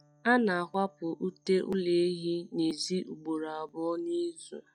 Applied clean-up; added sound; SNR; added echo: classical method log-MMSE.